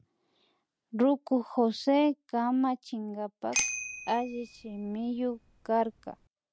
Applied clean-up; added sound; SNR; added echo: none; Bicycle bell; 8 dB; none.